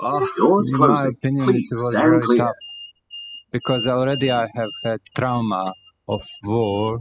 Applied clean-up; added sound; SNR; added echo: classical method spectral subtraction.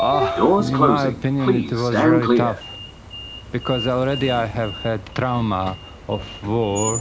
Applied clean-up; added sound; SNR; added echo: none; Sliding door; 1 dB; none.